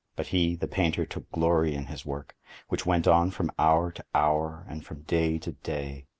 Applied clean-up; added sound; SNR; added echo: none; none; none; none.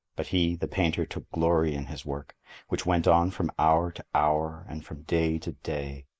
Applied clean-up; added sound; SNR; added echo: neural mask model Resemble Enhance denoiser.